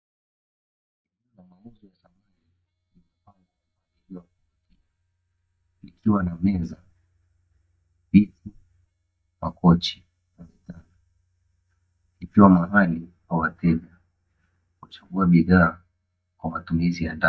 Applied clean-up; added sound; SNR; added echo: neural mask model DeepFilterNet 3.